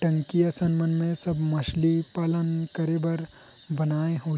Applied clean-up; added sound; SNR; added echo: none; none; none; none.